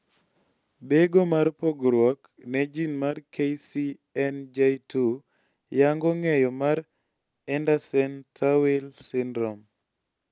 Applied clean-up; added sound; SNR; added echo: none; none; none; none.